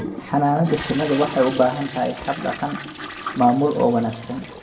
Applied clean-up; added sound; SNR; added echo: none; Toilet flush; 11 dB; reverberation time 0.9 s.